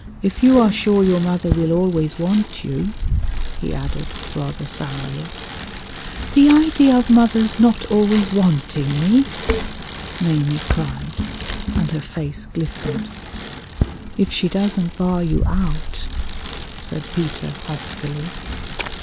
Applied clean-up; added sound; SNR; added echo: none; Bicycle; 6 dB; none.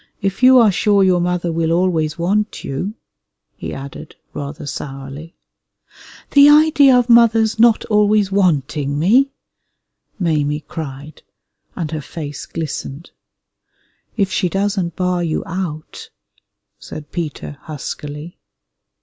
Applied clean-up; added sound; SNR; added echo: none; none; none; none.